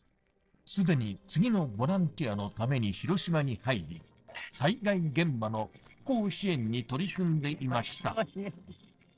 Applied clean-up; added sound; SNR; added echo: neural separator model SepFormer DNS4.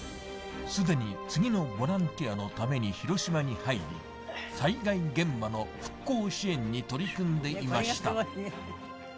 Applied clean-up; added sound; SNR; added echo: none; none; none; none.